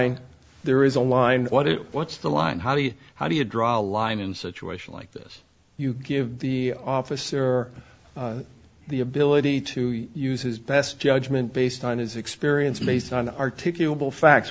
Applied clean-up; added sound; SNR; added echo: none; none; none; none.